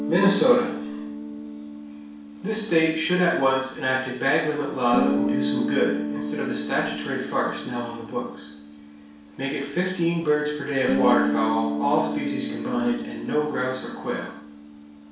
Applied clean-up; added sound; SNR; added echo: none; Guitar; 5 dB; reverberation time 0.7 s.